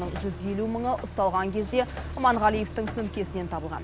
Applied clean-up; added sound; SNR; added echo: none; Accelerating, revving, vroom; 9 dB; none.